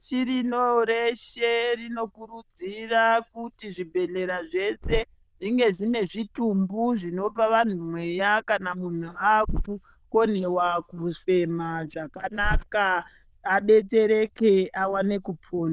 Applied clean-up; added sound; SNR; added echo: neural diffusion model UNIVERSE++.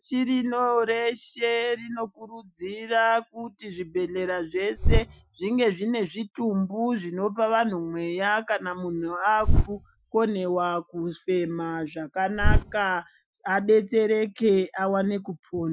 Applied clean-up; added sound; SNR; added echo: classical method Wiener filter.